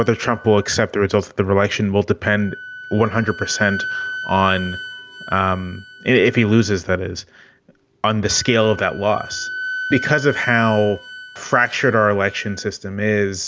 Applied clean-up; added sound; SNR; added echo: none; Wind instrument, woodwind instrument; 14 dB; none.